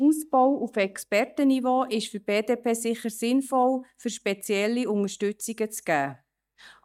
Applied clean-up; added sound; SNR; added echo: neural mask model DeepFilterNet 3.